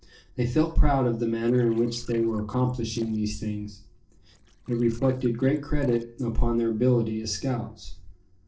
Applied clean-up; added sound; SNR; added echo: neural separator model SepFormer DNS4.